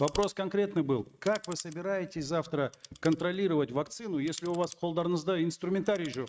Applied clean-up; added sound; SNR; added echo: neural mask model RNNoise.